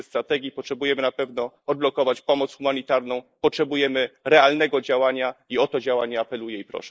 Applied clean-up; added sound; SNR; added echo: neural mask model Resemble Enhance denoiser.